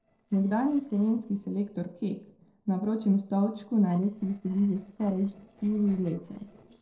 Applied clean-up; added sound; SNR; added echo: neural separator model SepFormer DNS4.